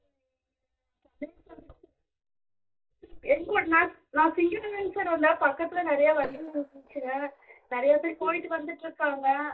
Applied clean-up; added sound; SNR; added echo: neural mask model DeepFilterNet 3.